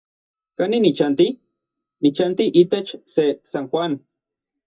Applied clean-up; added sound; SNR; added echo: neural mask model DeepFilterNet 3.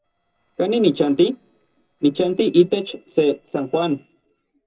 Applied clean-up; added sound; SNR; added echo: neural separator model SepFormer DNS4.